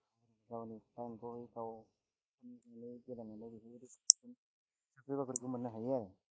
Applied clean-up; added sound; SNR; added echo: neural mask model Resemble Enhance denoiser.